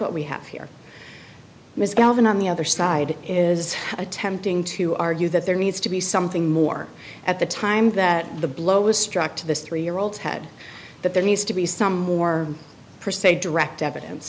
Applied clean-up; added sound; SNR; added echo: none; none; none; none.